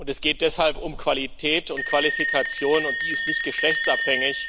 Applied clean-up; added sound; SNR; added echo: none; Bell; -2 dB; none.